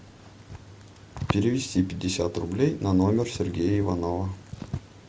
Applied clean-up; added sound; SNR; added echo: none; none; none; none.